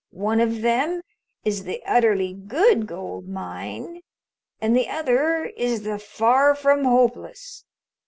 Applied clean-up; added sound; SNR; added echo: none; none; none; none.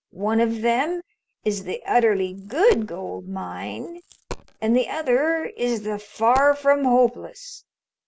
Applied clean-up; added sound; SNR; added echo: none; Coin (dropping); 18 dB; none.